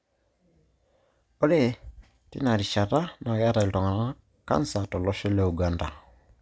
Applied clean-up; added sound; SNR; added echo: none; none; none; none.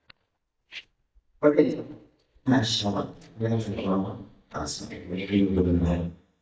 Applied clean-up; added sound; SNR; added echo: neural mask model DeepFilterNet 3.